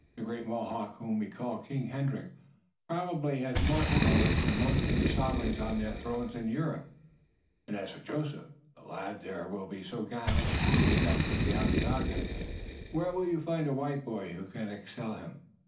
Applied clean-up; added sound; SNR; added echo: none; Boom; -2 dB; reverberation time 0.4 s.